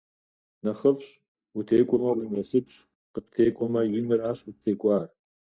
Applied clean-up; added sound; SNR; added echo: neural mask model DeepFilterNet 3.